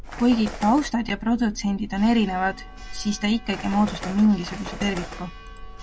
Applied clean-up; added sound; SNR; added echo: none; Church bell + Bird; 12 dB; none.